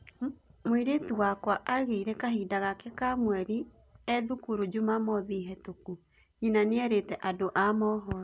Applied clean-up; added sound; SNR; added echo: none; none; none; none.